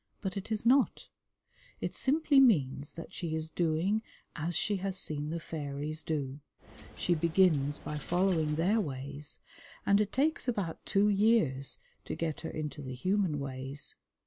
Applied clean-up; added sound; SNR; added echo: none; Coin (dropping); 18 dB; none.